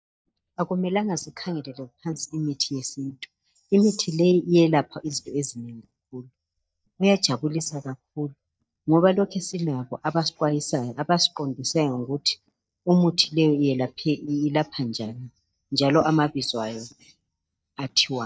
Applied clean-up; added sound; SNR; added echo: neural mask model DeepFilterNet 3.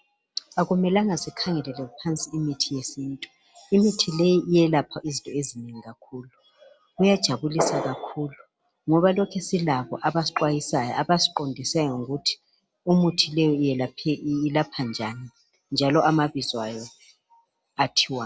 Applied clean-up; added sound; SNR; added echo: none; none; none; none.